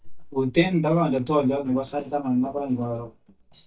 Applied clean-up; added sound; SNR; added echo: neural mask model DeepFilterNet 3.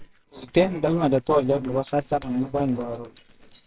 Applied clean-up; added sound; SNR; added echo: neural separator model SepFormer WHAMR!.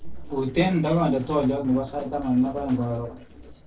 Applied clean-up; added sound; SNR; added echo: neural separator model SepFormer DNS4.